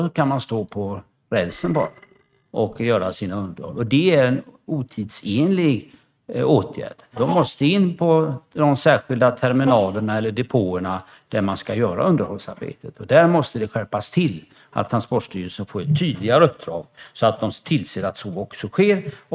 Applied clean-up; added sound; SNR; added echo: neural mask model RNNoise.